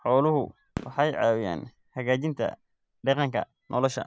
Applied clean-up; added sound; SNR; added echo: none; Fireworks; 19 dB; none.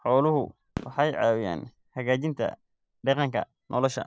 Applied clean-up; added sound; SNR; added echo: neural separator model SepFormer DNS4.